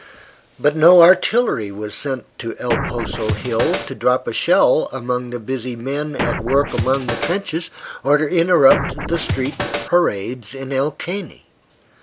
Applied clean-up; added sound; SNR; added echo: none; Scratching (performance technique); 4 dB; none.